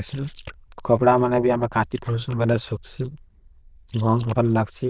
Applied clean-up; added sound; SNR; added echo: neural diffusion model UNIVERSE++.